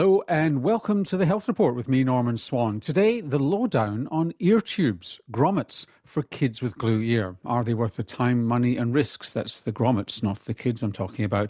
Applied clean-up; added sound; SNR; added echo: none; none; none; none.